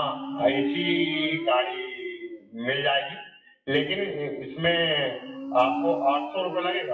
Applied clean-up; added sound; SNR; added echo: classical method WPE with log-MMSE.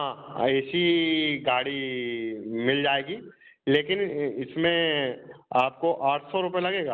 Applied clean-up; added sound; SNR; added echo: none; none; none; none.